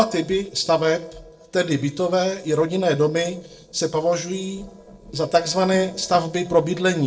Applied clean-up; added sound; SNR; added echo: neural separator model SepFormer DNS4.